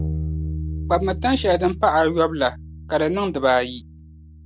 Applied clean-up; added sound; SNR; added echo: none; Bass guitar; 8 dB; none.